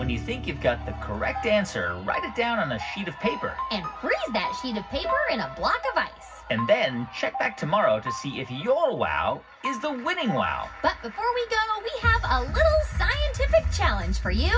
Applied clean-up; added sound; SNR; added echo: none; Piano; 12 dB; reverberation time 0.4 s.